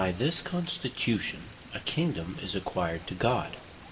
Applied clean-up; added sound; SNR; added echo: none; Stream; 18 dB; reverberation time 1.5 s.